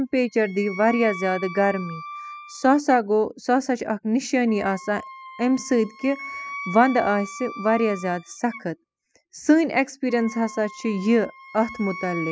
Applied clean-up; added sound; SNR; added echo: classical method spectral subtraction.